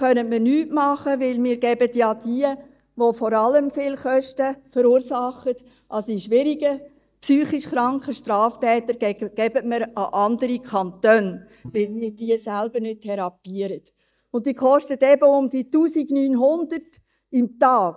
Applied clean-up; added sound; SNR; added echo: neural mask model DeepFilterNet 3.